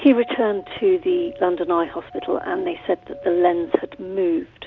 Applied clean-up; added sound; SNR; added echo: none; Doorbell; 19 dB; none.